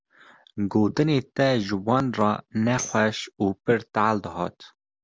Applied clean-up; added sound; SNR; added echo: none; Tambourine; 16 dB; none.